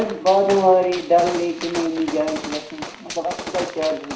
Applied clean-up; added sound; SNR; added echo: none; Gunshot, gunfire; 12 dB; reverberation time 0.5 s.